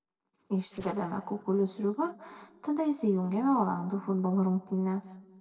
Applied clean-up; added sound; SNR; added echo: neural separator model SepFormer DNS4.